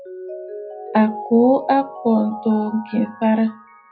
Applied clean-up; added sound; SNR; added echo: none; Mallet percussion; 14 dB; reverberation time 0.5 s.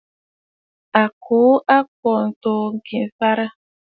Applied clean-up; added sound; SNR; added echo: none; none; none; none.